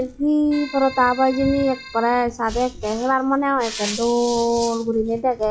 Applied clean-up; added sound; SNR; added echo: classical method log-MMSE.